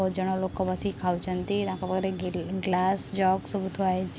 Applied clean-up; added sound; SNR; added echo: none; none; none; none.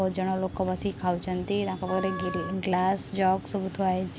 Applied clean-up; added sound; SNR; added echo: none; Wind instrument, woodwind instrument; 12 dB; none.